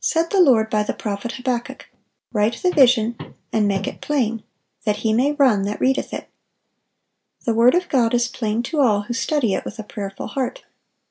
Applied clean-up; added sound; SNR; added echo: none; none; none; none.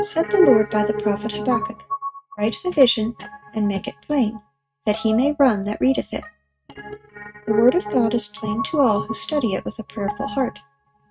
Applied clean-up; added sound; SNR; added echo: neural mask model RNNoise.